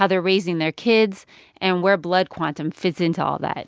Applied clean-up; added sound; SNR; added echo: none; none; none; none.